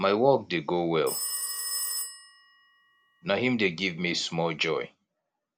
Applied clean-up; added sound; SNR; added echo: none; Telephone; 8 dB; none.